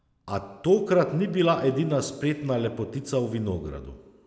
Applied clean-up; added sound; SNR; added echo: none; none; none; none.